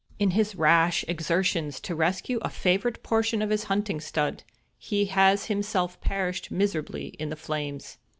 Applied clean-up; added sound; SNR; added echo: none; none; none; none.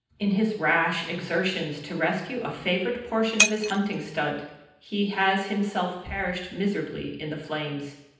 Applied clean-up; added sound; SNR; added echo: none; Shatter; 4 dB; reverberation time 0.9 s.